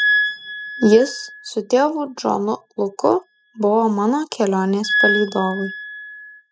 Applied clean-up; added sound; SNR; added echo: classical method spectral subtraction.